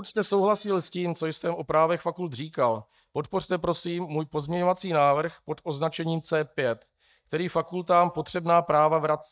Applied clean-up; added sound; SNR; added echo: neural mask model DeepFilterNet 3.